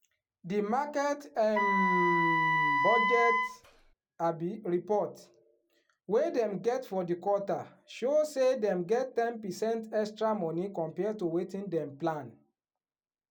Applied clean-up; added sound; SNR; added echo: none; Wind instrument, woodwind instrument; -4 dB; none.